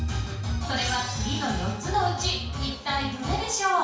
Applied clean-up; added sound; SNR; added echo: none; none; none; reverberation time 0.5 s.